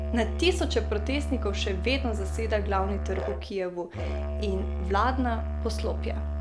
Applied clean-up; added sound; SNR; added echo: none; Musical instrument; 0 dB; none.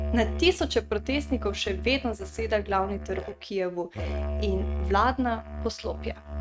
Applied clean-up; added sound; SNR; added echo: neural mask model RNNoise.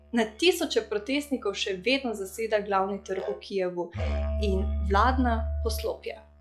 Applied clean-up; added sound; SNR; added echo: classical method log-MMSE.